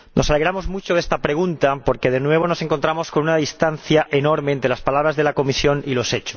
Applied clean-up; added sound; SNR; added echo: none; none; none; none.